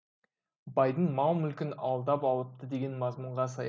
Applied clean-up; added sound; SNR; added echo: none; none; none; none.